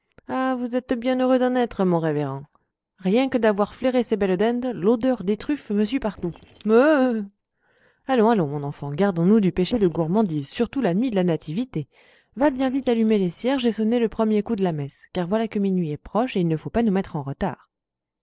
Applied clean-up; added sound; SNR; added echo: neural separator model SepFormer DNS4.